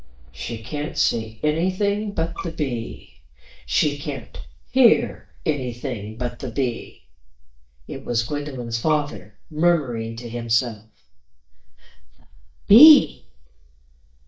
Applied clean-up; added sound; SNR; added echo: neural mask model DeepFilterNet 3.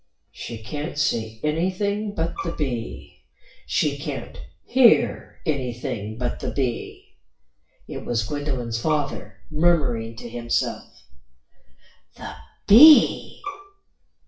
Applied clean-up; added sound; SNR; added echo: classical method WPE with log-MMSE.